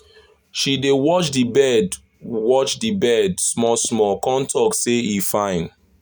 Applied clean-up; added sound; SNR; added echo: none; none; none; none.